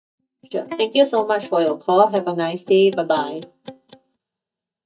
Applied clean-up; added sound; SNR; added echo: neural mask model DeepFilterNet 3.